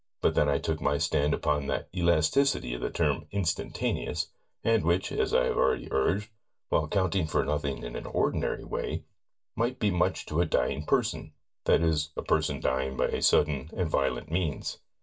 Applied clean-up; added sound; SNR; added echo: none; none; none; reverberation time 0.1 s.